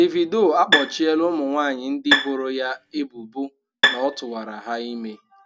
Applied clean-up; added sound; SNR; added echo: none; Bowed string instrument; 1 dB; none.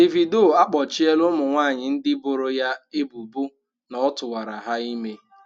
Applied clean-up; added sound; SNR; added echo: none; none; none; none.